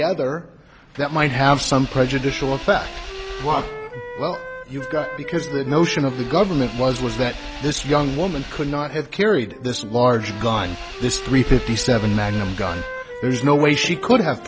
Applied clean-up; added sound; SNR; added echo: none; Engine / Vehicle + Wind instrument, woodwind instrument; 12 dB; none.